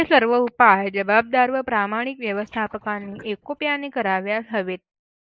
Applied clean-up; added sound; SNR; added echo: neural mask model Resemble Enhance denoiser.